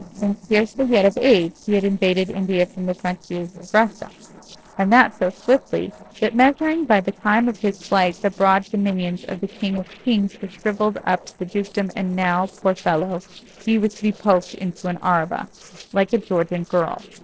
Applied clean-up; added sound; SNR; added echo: neural separator model SepFormer DNS4.